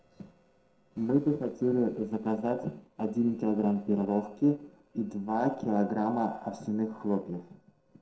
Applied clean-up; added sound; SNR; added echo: neural separator model SepFormer DNS4.